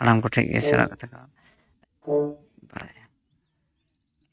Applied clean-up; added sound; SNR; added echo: neural mask model RNNoise.